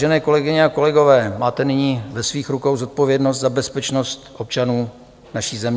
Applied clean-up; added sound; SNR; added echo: none; none; none; none.